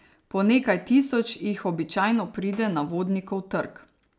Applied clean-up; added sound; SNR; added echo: none; none; none; none.